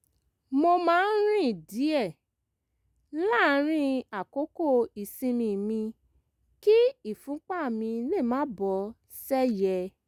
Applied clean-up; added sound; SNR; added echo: none; none; none; none.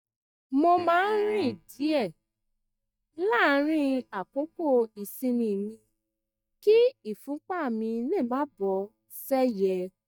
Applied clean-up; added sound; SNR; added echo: neural mask model DeepFilterNet 3.